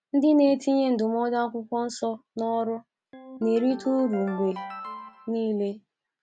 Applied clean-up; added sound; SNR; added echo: none; Ringtone; 13 dB; none.